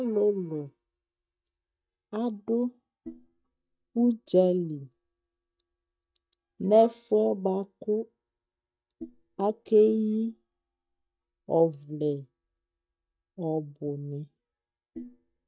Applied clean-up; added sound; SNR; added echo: neural mask model DeepFilterNet 3.